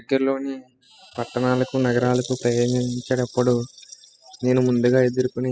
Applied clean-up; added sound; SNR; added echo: classical method spectral subtraction.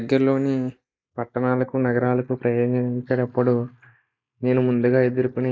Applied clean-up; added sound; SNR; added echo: neural mask model Resemble Enhance denoiser.